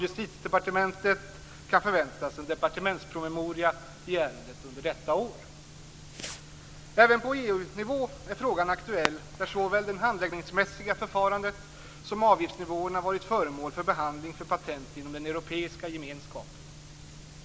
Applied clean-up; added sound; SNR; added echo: none; Fireworks; 18 dB; none.